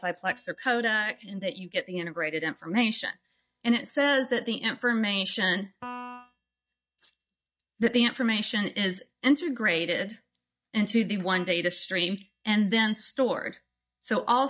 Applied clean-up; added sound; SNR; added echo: neural mask model DeepFilterNet 3.